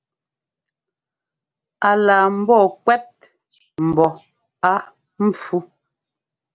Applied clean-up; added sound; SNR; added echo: none; none; none; none.